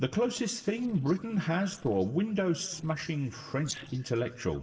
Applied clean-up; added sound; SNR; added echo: neural separator model SepFormer DNS4.